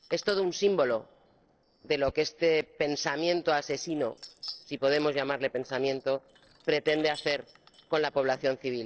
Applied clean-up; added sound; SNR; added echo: neural separator model SepFormer DNS4.